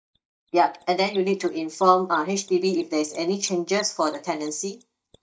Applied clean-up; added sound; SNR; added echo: neural mask model DeepFilterNet 3.